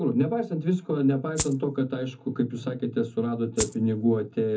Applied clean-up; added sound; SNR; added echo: none; Rattle (instrument); 7 dB; reverberation time 0.3 s.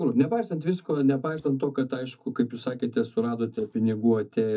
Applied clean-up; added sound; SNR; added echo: neural mask model DeepFilterNet 3.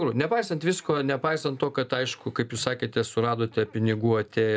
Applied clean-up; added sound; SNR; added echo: none; none; none; none.